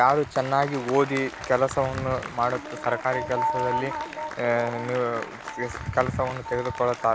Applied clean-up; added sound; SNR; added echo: none; Applause; 14 dB; none.